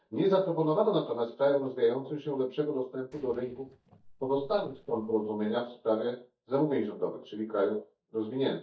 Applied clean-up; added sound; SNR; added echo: neural mask model DeepFilterNet 3.